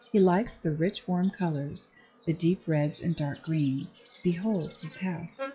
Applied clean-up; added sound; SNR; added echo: classical method log-MMSE.